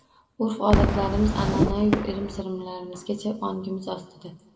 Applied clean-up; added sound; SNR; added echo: none; Whoosh, swoosh, swish / Fireworks; 0 dB; reverberation time 1.3 s.